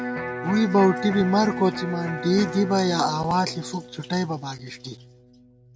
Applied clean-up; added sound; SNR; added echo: none; Electric guitar; 10 dB; none.